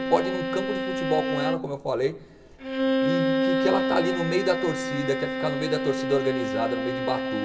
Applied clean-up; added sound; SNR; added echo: none; Bowed string instrument; -1 dB; reverberation time 1.2 s.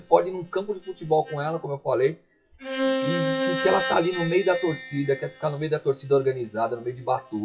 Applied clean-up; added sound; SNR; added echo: classical method WPE with log-MMSE.